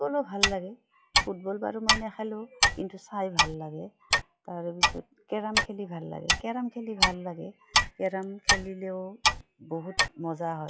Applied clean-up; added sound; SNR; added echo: classical method log-MMSE.